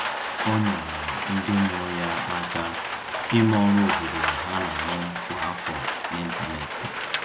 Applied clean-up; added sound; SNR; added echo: none; Rain; 2 dB; none.